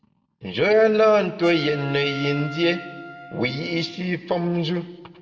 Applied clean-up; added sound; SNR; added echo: none; Trumpet; 17 dB; reverberation time 1.3 s.